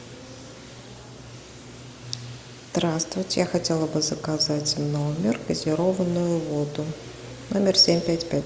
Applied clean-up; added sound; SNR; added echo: none; none; none; none.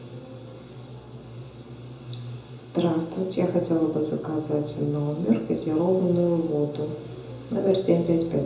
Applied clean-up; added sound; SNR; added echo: none; none; none; reverberation time 0.6 s.